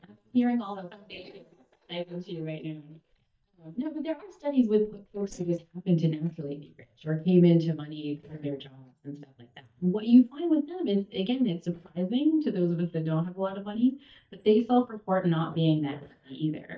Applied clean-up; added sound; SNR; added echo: neural mask model DeepFilterNet 3.